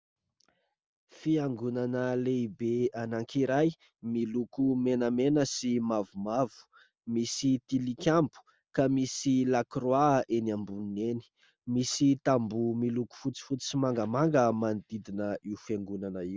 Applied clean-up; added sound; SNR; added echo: none; none; none; none.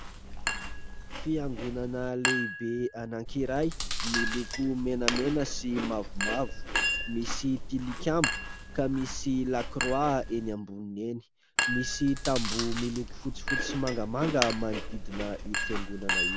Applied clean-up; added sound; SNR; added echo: none; Chink, clink + Chewing, mastication; 1 dB; none.